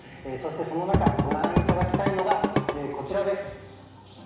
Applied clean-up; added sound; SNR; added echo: none; Drum / Drum kit; -5 dB; reverberation time 1.0 s.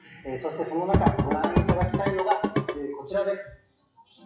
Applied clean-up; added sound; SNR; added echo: classical method WPE with log-MMSE.